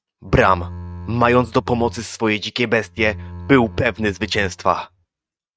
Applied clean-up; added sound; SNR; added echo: neural mask model RNNoise.